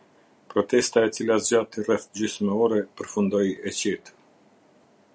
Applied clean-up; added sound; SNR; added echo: none; none; none; none.